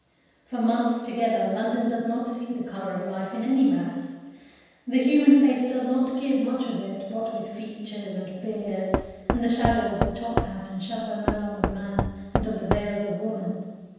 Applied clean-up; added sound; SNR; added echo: none; Knock / Wood; 3 dB; reverberation time 1.2 s.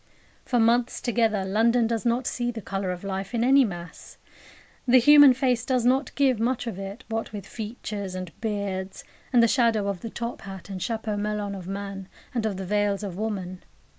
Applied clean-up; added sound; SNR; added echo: none; none; none; none.